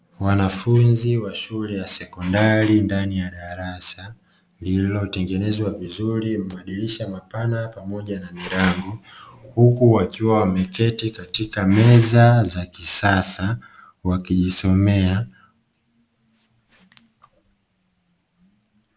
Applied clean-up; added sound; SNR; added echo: none; none; none; none.